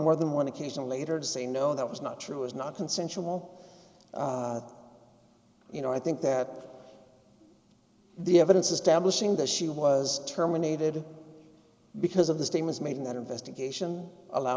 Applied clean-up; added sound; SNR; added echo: none; none; none; none.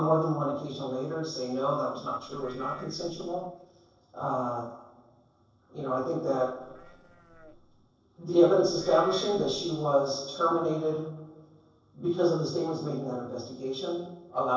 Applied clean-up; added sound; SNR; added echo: neural separator model SepFormer DNS4.